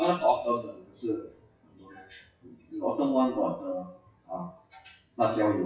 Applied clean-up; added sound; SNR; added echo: classical method WPE with log-MMSE.